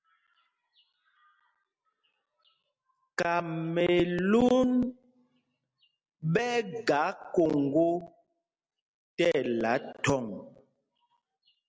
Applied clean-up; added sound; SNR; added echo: none; none; none; none.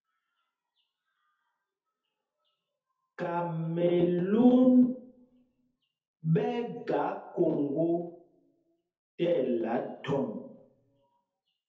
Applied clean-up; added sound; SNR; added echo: none; none; none; reverberation time 0.5 s.